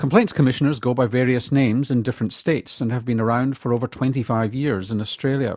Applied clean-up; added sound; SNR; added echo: none; none; none; none.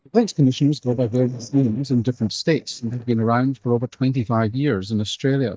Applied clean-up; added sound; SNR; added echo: neural mask model DeepFilterNet 3.